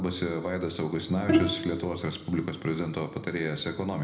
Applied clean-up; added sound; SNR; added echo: none; Bowed string instrument; 1 dB; reverberation time 0.8 s.